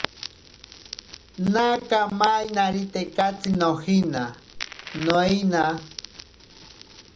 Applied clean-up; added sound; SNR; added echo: none; Crackle; 15 dB; none.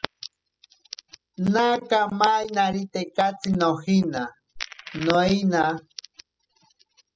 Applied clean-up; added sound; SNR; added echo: classical method spectral subtraction.